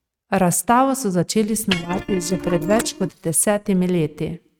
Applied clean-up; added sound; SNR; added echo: neural mask model RNNoise.